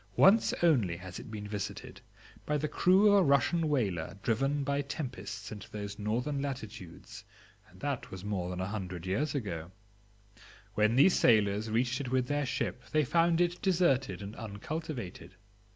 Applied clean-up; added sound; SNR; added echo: none; none; none; none.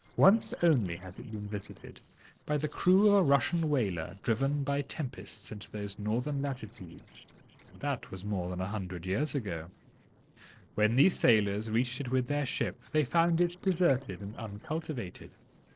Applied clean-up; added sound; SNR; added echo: neural separator model SepFormer DNS4.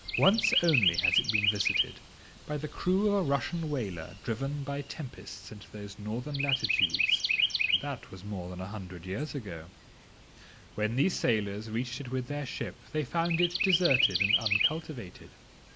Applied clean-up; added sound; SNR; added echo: none; Chirp, tweet; 1 dB; none.